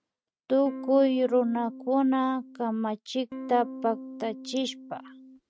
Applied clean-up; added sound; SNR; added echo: neural mask model RNNoise.